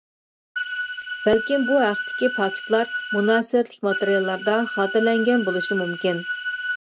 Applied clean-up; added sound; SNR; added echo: none; Organ; 6 dB; none.